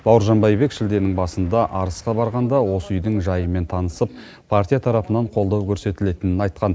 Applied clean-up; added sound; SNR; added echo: none; none; none; none.